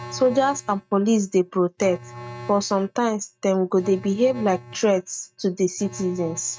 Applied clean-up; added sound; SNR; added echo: neural mask model RNNoise.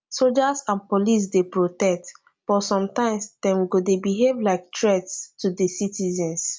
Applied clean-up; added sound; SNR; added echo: none; none; none; none.